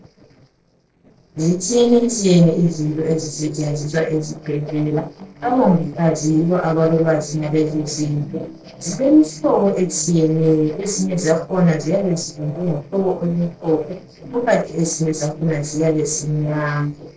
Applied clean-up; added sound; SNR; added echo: neural separator model SepFormer DNS4.